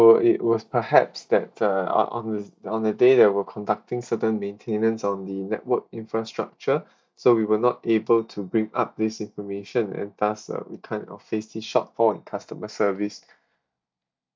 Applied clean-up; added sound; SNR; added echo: neural mask model DeepFilterNet 3.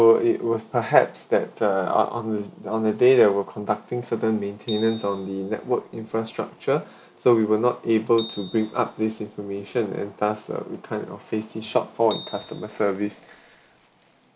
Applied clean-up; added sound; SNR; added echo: none; Bicycle bell; 19 dB; none.